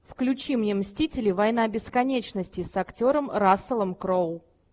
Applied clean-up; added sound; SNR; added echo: none; none; none; none.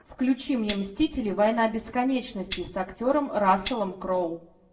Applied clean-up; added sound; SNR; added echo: none; Tambourine; 1 dB; reverberation time 0.5 s.